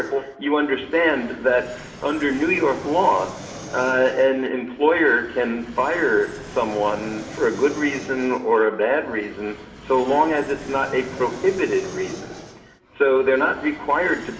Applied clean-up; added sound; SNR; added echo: none; Fixed-wing aircraft, airplane; 17 dB; reverberation time 1.6 s.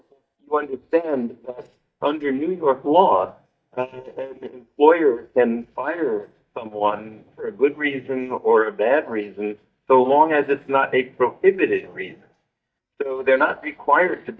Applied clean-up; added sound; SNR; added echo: neural mask model DeepFilterNet 3.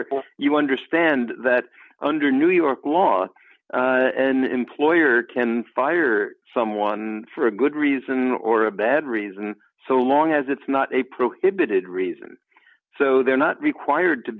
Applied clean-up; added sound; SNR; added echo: none; none; none; none.